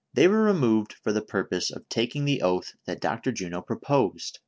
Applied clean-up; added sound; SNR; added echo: none; none; none; none.